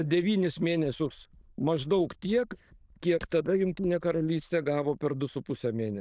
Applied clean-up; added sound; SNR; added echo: neural diffusion model UNIVERSE++.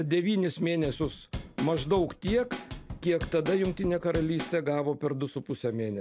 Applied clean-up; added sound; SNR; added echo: none; Drum / Drum kit; 10 dB; none.